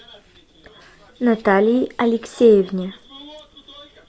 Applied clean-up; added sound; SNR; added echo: none; none; none; none.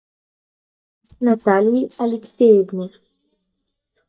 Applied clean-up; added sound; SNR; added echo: neural mask model DeepFilterNet 3.